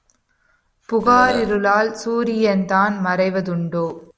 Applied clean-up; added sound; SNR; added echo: none; Burping, eructation; 7 dB; none.